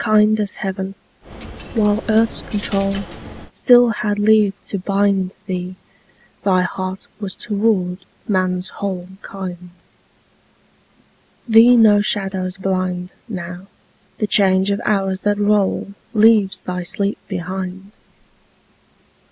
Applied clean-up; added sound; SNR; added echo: none; Coin (dropping); 13 dB; none.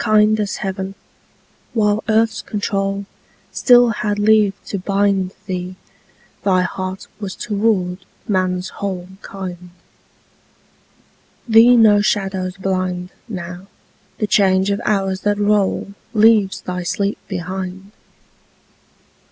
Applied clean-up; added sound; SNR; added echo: none; none; none; none.